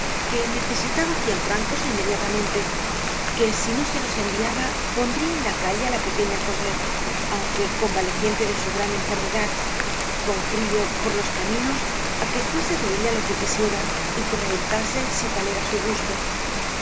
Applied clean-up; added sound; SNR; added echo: none; Rain; -3 dB; none.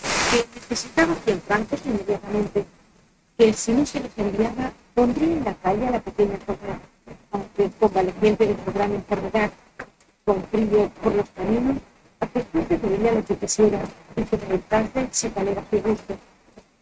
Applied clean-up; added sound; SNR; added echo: neural mask model RNNoise.